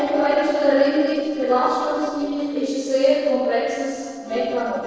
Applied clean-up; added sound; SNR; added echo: neural separator model SepFormer DNS4.